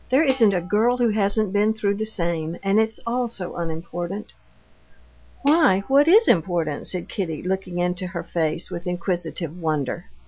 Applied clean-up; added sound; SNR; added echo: none; Dishes, pots, and pans; 19 dB; none.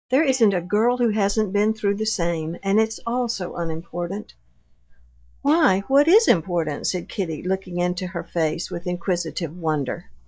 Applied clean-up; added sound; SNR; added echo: neural mask model DeepFilterNet 3.